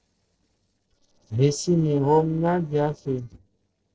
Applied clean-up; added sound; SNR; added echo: neural separator model SepFormer DNS4.